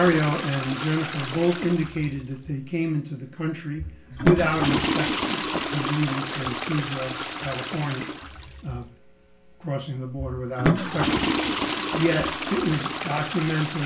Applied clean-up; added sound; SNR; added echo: none; Toilet flush / Water; 1 dB; reverberation time 0.3 s.